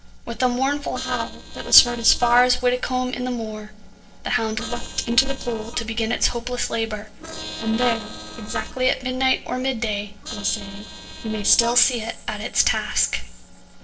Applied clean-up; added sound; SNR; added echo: neural separator model SepFormer DNS4.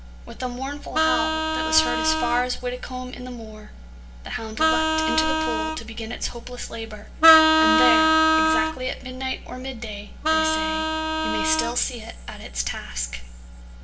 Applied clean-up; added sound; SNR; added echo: none; Vehicle horn, car horn, honking; -5 dB; reverberation time 0.7 s.